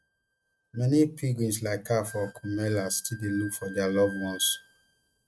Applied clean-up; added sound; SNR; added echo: neural mask model RNNoise.